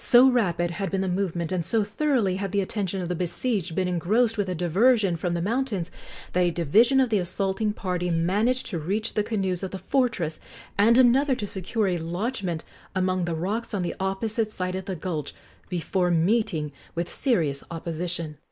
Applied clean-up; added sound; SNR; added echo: neural mask model Resemble Enhance denoiser.